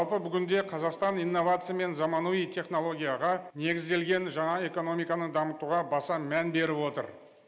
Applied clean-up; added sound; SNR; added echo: none; none; none; none.